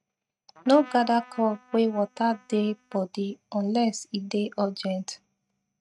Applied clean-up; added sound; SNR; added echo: neural mask model RNNoise.